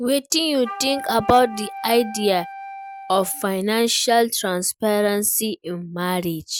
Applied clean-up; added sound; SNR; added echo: none; Wind instrument, woodwind instrument; 13 dB; none.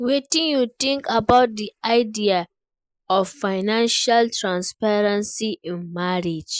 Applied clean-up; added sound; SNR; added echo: neural mask model Resemble Enhance denoiser.